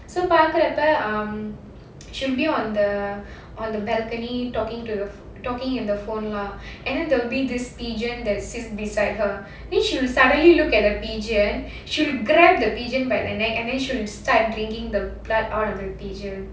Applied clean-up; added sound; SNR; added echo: none; none; none; none.